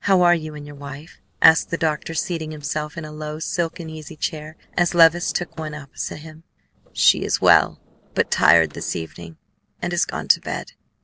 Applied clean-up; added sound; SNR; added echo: neural separator model SepFormer DNS4.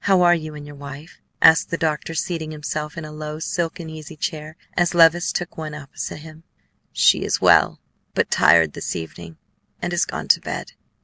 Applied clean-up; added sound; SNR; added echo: none; none; none; none.